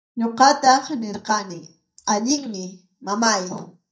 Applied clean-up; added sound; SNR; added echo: neural mask model DeepFilterNet 3.